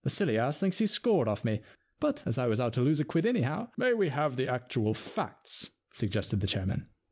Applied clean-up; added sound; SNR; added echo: none; none; none; none.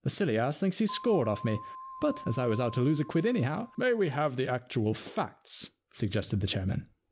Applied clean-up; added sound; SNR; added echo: none; Keyboard (musical); 15 dB; none.